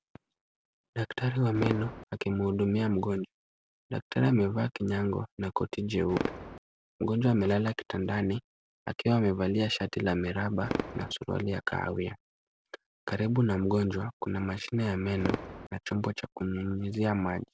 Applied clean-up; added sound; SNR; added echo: none; Fireworks; 13 dB; none.